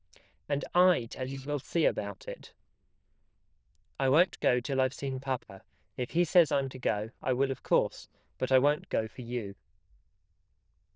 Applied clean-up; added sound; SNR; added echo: neural diffusion model UNIVERSE++.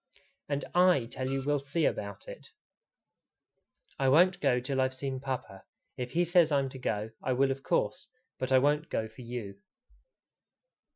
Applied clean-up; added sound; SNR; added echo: classical method Wiener filter.